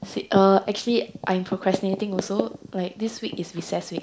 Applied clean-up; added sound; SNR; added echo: none; none; none; reverberation time 0.5 s.